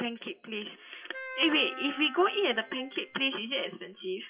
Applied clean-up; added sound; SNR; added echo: classical method WPE with log-MMSE.